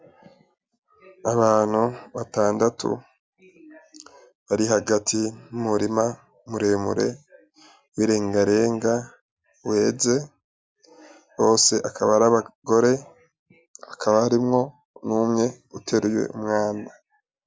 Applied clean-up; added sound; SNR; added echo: none; none; none; none.